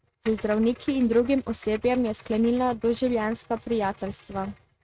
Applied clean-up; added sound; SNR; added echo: neural mask model RNNoise.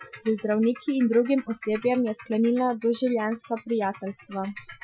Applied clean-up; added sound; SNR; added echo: classical method Wiener filter.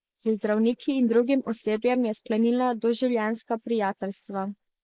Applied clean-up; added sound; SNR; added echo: neural mask model Resemble Enhance denoiser.